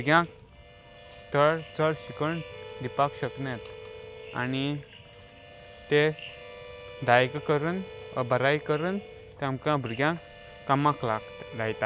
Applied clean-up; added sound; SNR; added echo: none; Harmonica; 16 dB; none.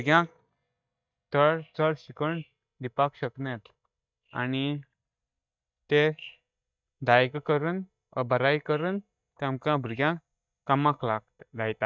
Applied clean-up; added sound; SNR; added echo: neural mask model DeepFilterNet 3.